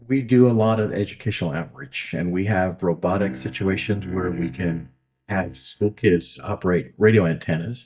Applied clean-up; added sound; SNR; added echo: neural mask model DeepFilterNet 3.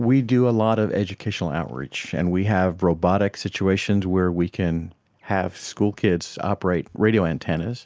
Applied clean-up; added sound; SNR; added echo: none; none; none; none.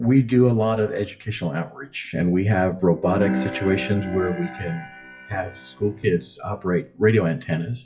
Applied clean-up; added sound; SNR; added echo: classical method WPE with log-MMSE.